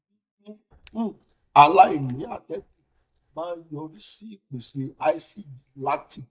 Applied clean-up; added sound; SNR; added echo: neural mask model DeepFilterNet 3.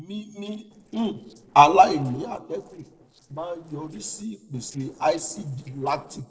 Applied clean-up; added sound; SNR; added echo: neural separator model SepFormer DNS4.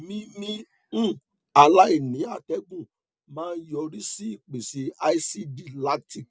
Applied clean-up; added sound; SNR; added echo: none; none; none; none.